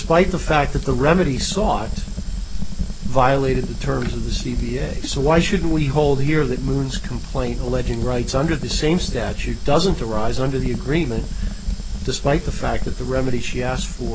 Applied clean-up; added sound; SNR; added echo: none; Fire; 2 dB; none.